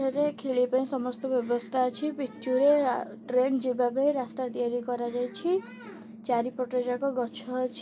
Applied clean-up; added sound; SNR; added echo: none; none; none; none.